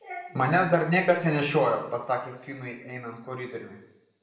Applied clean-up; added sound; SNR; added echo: none; none; none; reverberation time 0.8 s.